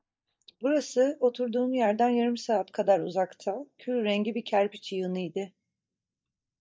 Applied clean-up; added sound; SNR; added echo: neural mask model DeepFilterNet 3.